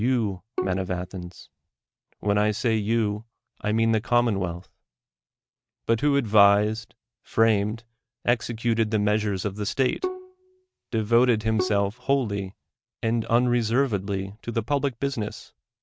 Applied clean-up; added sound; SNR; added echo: neural mask model RNNoise.